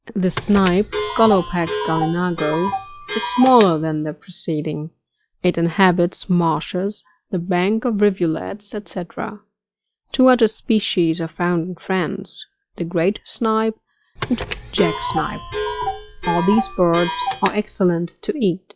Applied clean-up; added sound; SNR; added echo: classical method log-MMSE.